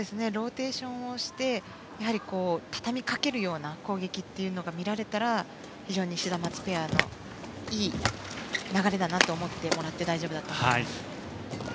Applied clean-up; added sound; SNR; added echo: none; none; none; none.